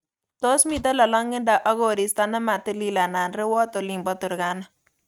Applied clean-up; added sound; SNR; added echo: neural mask model RNNoise.